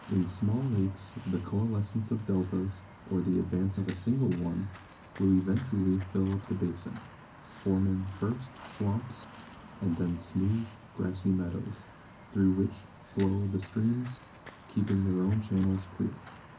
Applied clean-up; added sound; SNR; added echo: none; Walk, footsteps; 19 dB; reverberation time 0.4 s.